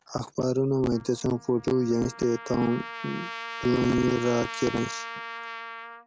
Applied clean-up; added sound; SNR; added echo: none; Trumpet; 12 dB; none.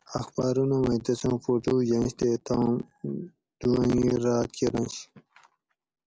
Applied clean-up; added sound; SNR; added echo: none; none; none; none.